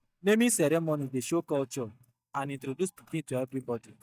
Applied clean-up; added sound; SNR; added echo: neural mask model DeepFilterNet 3.